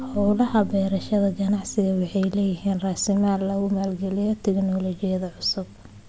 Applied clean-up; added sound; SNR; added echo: none; Piano; 19 dB; none.